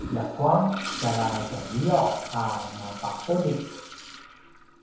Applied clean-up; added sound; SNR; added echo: none; Toilet flush; 10 dB; reverberation time 0.9 s.